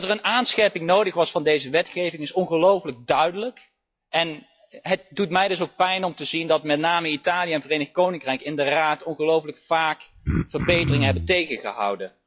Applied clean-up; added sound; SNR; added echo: classical method log-MMSE.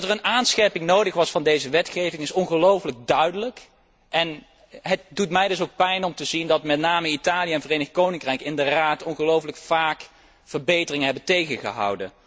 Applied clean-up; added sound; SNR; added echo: none; none; none; none.